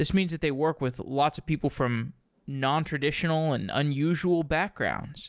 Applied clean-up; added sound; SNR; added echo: none; none; none; none.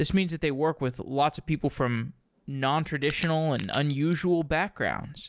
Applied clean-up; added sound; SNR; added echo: none; Crack; 16 dB; none.